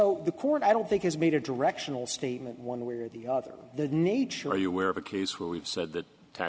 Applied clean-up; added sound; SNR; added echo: none; none; none; none.